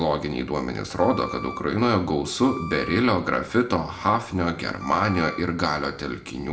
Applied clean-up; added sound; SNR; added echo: none; Wind instrument, woodwind instrument; 14 dB; reverberation time 0.7 s.